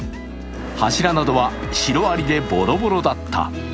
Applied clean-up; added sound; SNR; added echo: none; Bowed string instrument; 17 dB; none.